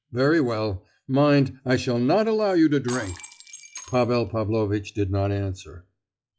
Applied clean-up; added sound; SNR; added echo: classical method log-MMSE.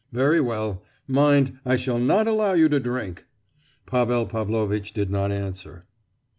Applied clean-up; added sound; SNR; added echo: none; none; none; none.